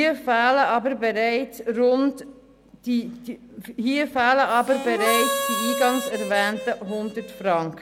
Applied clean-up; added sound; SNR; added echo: none; Harmonica; 5 dB; none.